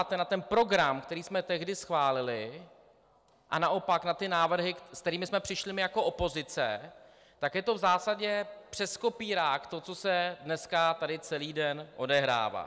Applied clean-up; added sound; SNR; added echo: none; none; none; none.